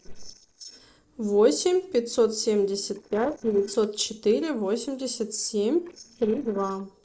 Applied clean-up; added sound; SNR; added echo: neural separator model SepFormer DNS4.